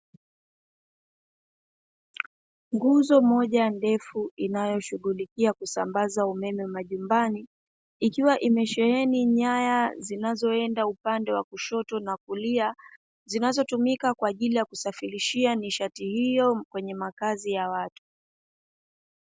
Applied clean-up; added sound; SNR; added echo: none; none; none; none.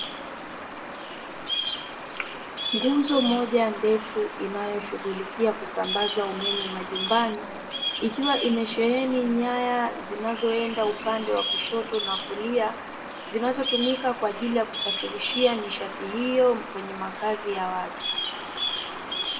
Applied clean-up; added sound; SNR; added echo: none; Bird vocalization, bird call, bird song; 5 dB; reverberation time 0.6 s.